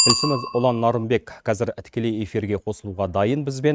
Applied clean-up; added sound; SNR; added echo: neural mask model RNNoise.